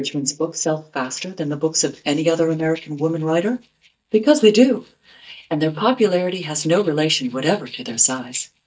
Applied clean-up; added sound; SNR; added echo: neural mask model DeepFilterNet 3.